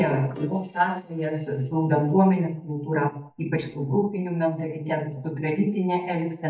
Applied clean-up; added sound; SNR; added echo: neural mask model DeepFilterNet 3.